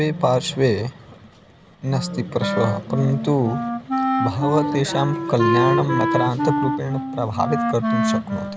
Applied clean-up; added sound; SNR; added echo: none; Wind instrument, woodwind instrument; 1 dB; none.